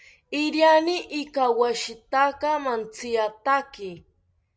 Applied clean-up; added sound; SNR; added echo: none; none; none; none.